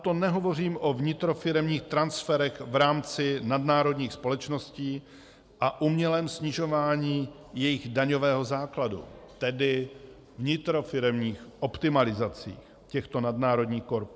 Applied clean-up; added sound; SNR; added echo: none; none; none; none.